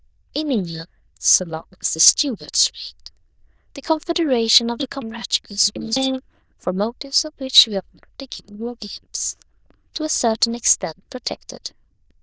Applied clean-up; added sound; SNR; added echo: neural diffusion model UNIVERSE++.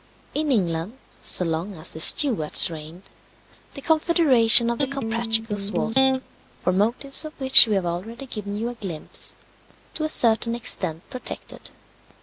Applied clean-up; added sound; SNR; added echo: none; Electric guitar; 4 dB; none.